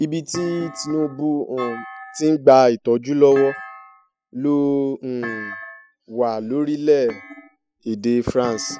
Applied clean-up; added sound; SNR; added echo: classical method spectral subtraction.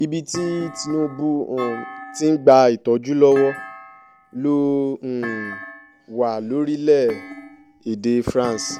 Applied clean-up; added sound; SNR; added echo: none; Thump, thud; 17 dB; none.